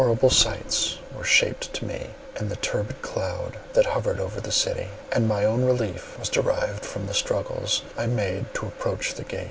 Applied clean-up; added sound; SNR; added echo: none; none; none; none.